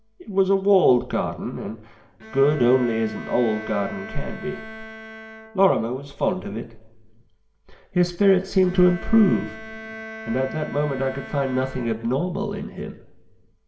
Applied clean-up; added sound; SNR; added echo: none; Bowed string instrument; 17 dB; reverberation time 1.5 s.